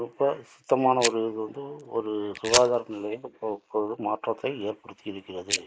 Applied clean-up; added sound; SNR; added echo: neural mask model Resemble Enhance denoiser.